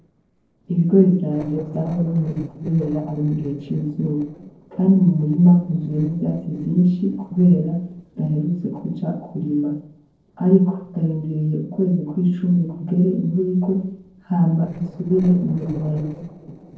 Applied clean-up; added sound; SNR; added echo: neural separator model SepFormer DNS4.